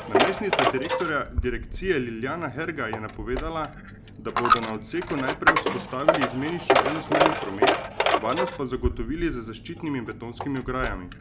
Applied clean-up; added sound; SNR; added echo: none; Coin (dropping); -3 dB; none.